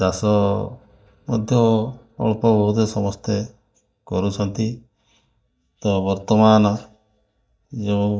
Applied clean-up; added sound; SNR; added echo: neural mask model DeepFilterNet 3.